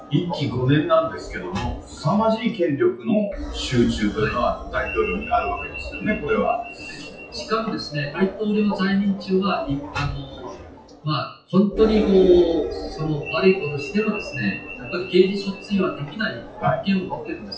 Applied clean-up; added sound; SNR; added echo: classical method WPE with log-MMSE.